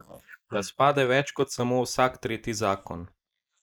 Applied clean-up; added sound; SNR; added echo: neural mask model Resemble Enhance denoiser.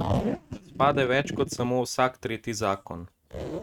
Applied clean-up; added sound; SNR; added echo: neural mask model RNNoise.